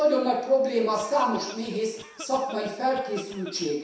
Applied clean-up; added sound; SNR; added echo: none; Cough; 19 dB; reverberation time 0.7 s.